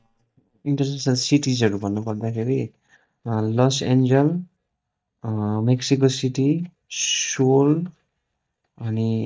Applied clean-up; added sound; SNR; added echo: neural mask model DeepFilterNet 3.